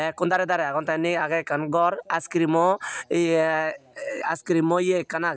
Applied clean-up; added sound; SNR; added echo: none; none; none; none.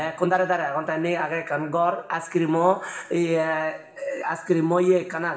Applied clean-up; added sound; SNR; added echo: none; none; none; reverberation time 1.1 s.